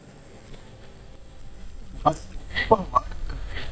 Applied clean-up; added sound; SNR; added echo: neural mask model DeepFilterNet 3.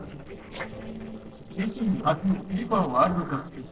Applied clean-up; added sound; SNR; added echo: neural separator model SepFormer DNS4.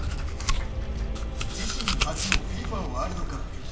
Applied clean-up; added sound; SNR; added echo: none; Chewing, mastication; -3 dB; reverberation time 1.0 s.